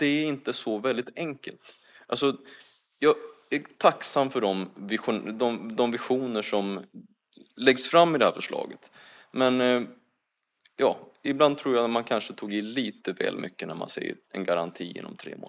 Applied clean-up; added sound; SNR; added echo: neural mask model Resemble Enhance denoiser.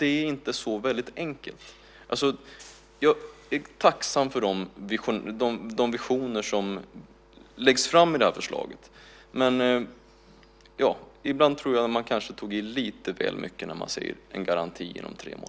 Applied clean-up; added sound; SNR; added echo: none; none; none; none.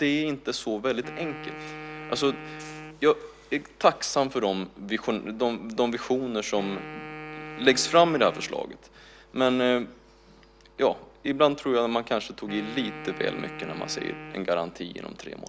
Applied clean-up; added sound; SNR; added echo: none; Wind instrument, woodwind instrument; 14 dB; none.